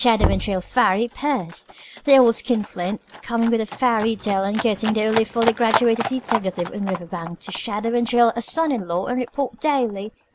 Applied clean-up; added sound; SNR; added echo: none; Livestock, farm animals, working animals + Knock; 9 dB; none.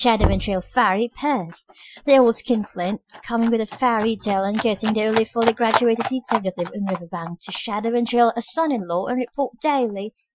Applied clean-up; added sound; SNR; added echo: classical method Wiener filter.